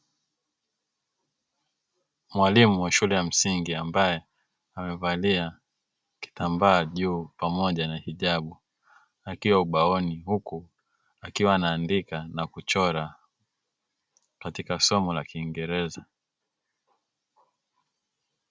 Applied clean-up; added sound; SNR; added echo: none; none; none; none.